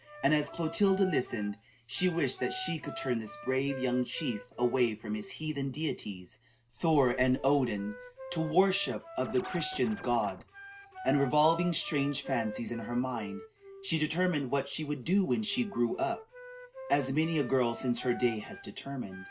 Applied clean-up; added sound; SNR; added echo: none; Wind instrument, woodwind instrument + Scratching (performance technique); 15 dB; none.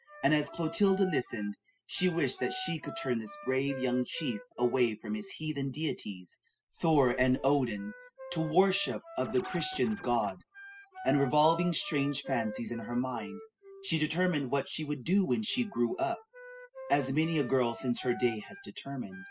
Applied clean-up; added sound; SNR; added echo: classical method spectral subtraction.